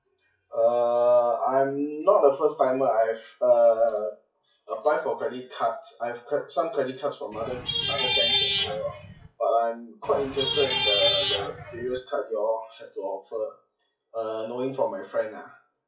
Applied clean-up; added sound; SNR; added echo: classical method WPE with log-MMSE.